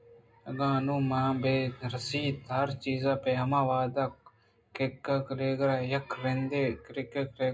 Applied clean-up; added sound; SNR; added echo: none; none; none; reverberation time 0.2 s.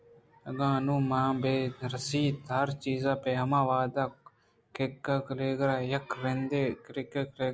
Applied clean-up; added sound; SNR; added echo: none; none; none; none.